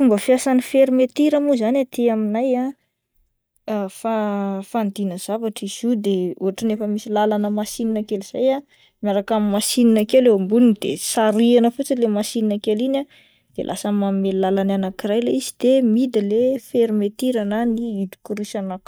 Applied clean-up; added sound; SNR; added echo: neural mask model DeepFilterNet 3.